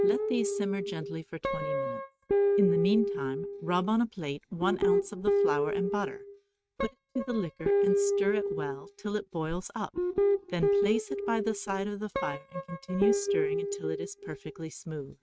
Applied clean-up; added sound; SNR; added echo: neural mask model RNNoise.